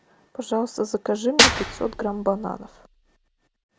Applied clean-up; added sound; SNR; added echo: none; Clapping / Drum kit; -3 dB; none.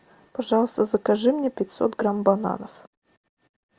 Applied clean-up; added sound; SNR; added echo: none; none; none; none.